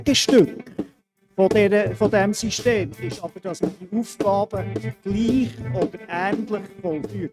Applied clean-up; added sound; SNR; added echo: neural mask model RNNoise.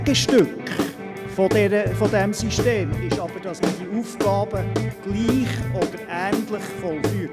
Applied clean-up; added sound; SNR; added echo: none; Guitar / Drum; 3 dB; none.